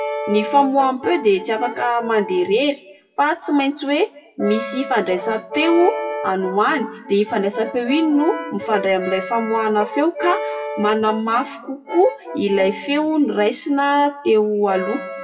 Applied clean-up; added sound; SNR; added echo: classical method WPE with log-MMSE.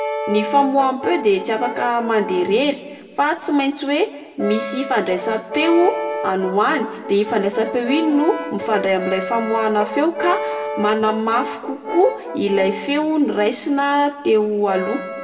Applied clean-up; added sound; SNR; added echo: none; Brass instrument; 9 dB; reverberation time 1.3 s.